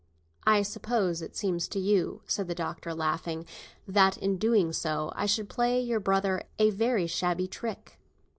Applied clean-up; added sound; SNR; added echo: none; none; none; none.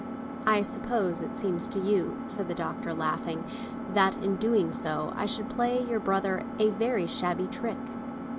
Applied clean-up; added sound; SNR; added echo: none; Engine; 7 dB; none.